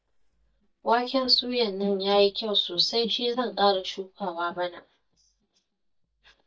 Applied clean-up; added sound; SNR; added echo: neural mask model DeepFilterNet 3.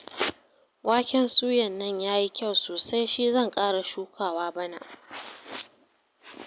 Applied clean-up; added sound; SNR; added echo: none; none; none; none.